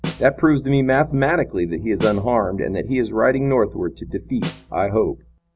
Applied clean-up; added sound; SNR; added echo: none; Snare drum; 13 dB; none.